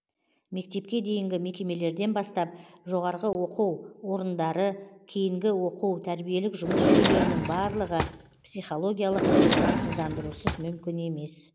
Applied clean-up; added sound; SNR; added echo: none; Drawer open or close; -4 dB; none.